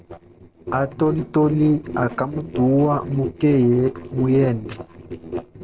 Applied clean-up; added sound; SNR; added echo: neural separator model SepFormer DNS4.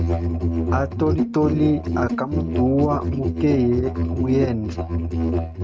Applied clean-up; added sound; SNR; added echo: neural mask model RNNoise.